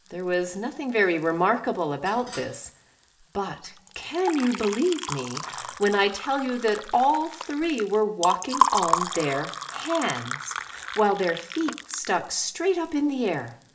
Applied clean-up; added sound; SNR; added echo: none; Liquid; 7 dB; reverberation time 0.5 s.